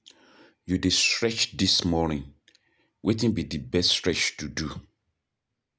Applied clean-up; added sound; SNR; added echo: none; none; none; none.